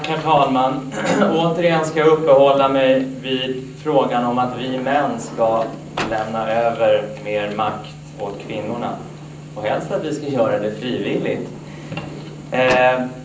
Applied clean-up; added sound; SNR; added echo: none; Sliding door; 17 dB; reverberation time 0.6 s.